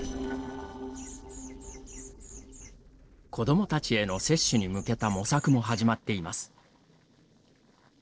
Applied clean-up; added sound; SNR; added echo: neural separator model SepFormer DNS4.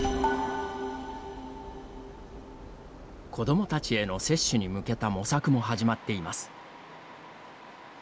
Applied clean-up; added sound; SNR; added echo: none; none; none; none.